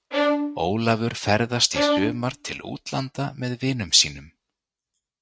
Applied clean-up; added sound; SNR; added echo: neural mask model RNNoise.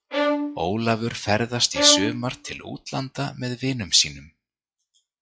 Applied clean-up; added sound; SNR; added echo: classical method log-MMSE.